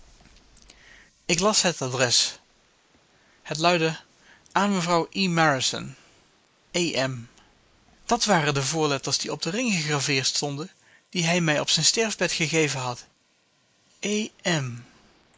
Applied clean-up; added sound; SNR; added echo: neural mask model Resemble Enhance denoiser.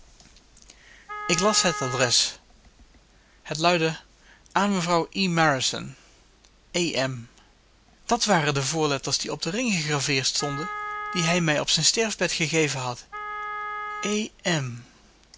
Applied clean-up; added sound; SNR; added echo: none; Wind instrument, woodwind instrument; 9 dB; none.